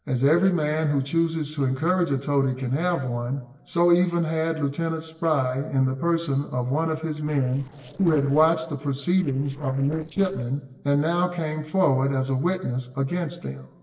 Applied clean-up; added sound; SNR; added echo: neural separator model SepFormer DNS4.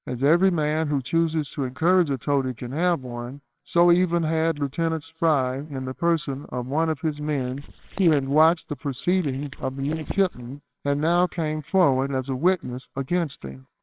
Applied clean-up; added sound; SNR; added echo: neural separator model SepFormer WHAMR!.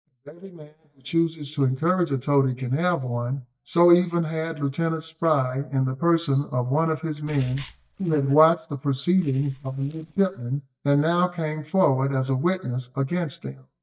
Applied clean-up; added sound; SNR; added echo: neural mask model DeepFilterNet 3.